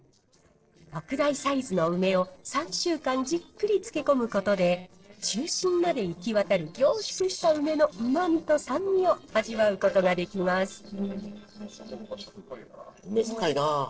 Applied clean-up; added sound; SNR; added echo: neural separator model SepFormer DNS4.